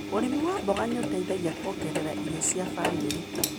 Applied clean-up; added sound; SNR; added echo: none; Engine; 1 dB; none.